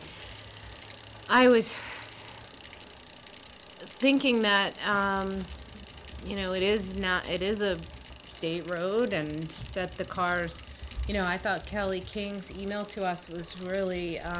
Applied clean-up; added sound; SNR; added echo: none; Bicycle; 13 dB; none.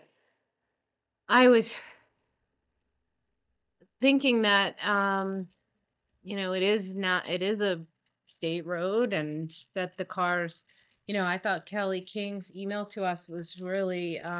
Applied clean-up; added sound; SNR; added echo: neural mask model DeepFilterNet 3.